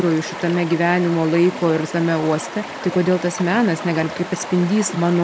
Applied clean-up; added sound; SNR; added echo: none; Stream; 12 dB; none.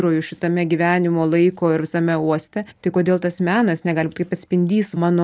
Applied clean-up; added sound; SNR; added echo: none; none; none; none.